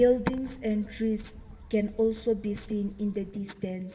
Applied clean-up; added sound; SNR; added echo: none; Gull, seagull / Wind; 19 dB; reverberation time 2.1 s.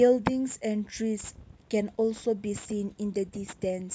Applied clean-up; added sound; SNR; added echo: none; none; none; none.